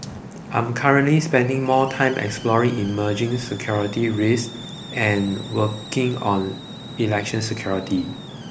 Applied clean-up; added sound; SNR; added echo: none; Hiss; 20 dB; none.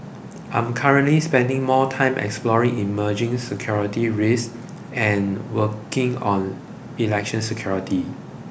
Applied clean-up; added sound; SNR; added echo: none; none; none; none.